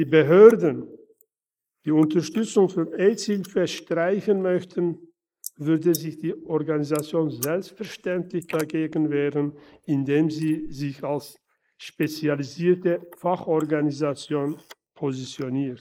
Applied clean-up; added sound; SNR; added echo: neural mask model Resemble Enhance denoiser.